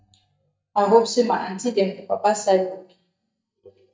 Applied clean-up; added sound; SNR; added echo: neural mask model DeepFilterNet 3.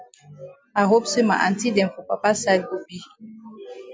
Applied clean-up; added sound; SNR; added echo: none; none; none; none.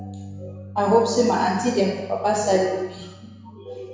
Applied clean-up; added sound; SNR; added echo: none; Bass guitar; 17 dB; reverberation time 1.0 s.